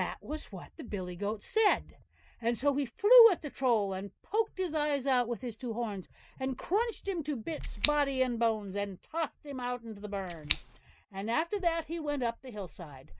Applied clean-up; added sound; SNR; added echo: none; Scissors; 3 dB; none.